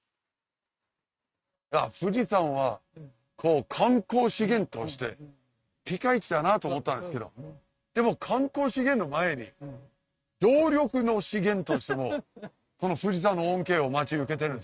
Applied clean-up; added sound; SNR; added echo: neural mask model RNNoise.